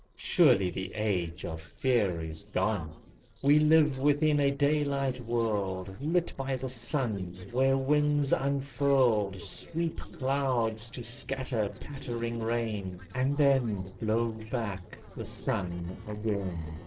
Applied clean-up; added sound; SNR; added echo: neural separator model SepFormer DNS4.